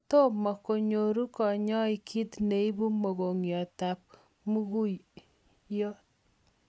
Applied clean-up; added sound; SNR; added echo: none; none; none; none.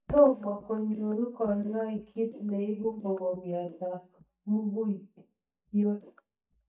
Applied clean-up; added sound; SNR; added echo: neural mask model DeepFilterNet 3.